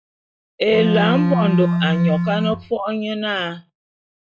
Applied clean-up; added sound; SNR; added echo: classical method log-MMSE.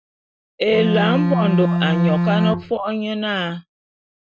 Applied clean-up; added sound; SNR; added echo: none; Bowed string instrument; -3 dB; none.